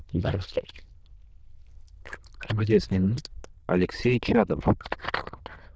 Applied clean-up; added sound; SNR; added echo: neural diffusion model UNIVERSE++.